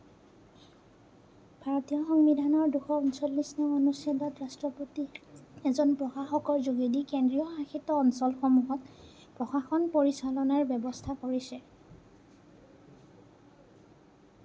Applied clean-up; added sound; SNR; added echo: none; none; none; none.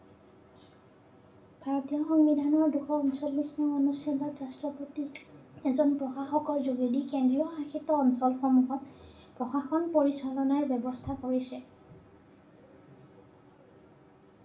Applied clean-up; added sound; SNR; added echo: none; none; none; reverberation time 0.3 s.